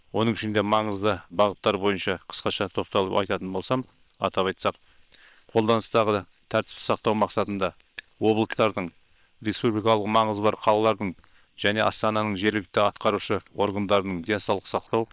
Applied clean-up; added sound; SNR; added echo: neural separator model SepFormer WHAM!.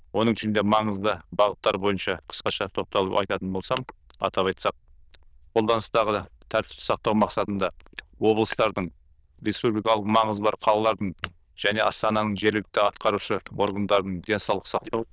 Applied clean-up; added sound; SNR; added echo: neural diffusion model UNIVERSE++.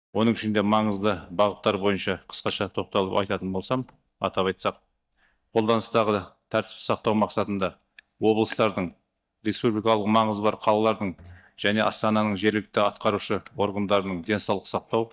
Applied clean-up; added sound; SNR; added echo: neural mask model DeepFilterNet 3.